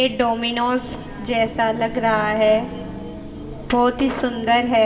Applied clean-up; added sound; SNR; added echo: none; Car passing by / Traffic noise, roadway noise / Engine; 15 dB; reverberation time 2.0 s.